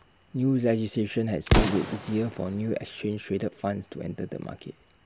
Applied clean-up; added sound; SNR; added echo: none; Explosion; 3 dB; none.